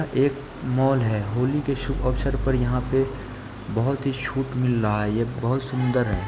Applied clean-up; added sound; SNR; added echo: none; Stream; 9 dB; none.